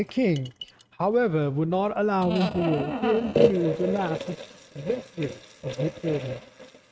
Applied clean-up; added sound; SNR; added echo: neural mask model RNNoise.